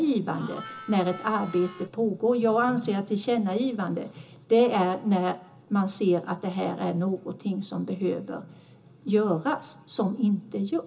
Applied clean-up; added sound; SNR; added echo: none; Harmonica; 16 dB; reverberation time 0.2 s.